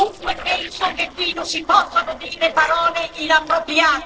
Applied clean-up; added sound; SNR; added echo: neural separator model SepFormer DNS4.